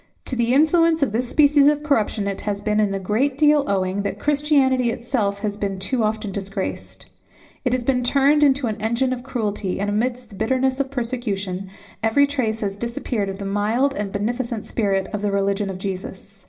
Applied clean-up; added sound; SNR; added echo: none; none; none; reverberation time 0.5 s.